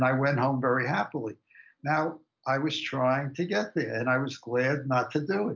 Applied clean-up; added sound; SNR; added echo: none; none; none; none.